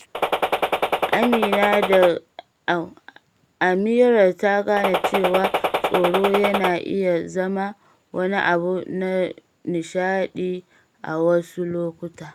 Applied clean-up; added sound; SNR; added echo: none; Gunshot, gunfire; 0 dB; none.